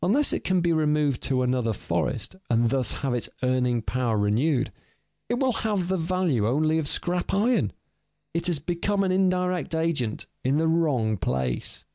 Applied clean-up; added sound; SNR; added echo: none; none; none; none.